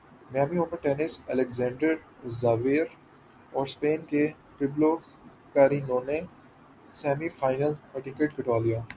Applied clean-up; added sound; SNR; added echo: none; none; none; none.